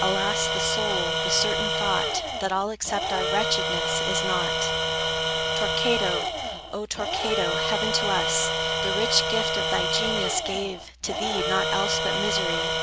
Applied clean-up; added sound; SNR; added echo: none; Tools; -3 dB; none.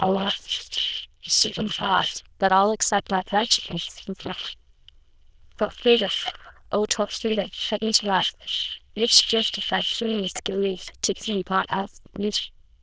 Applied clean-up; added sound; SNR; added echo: neural diffusion model UNIVERSE++.